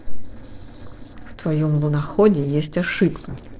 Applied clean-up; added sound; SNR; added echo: neural separator model SepFormer DNS4.